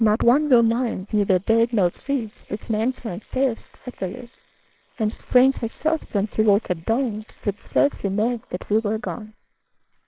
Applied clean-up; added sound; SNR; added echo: neural separator model SepFormer WHAMR!.